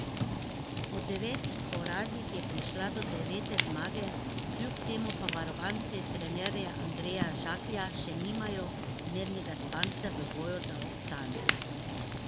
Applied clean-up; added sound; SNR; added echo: none; Fire; -5 dB; none.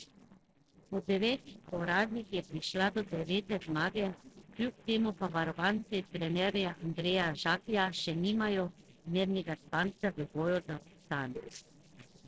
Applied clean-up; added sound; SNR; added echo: neural separator model SepFormer DNS4.